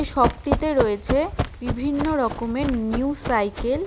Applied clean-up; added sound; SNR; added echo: none; Run; 5 dB; none.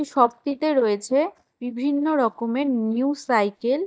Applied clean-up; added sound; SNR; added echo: neural mask model DeepFilterNet 3.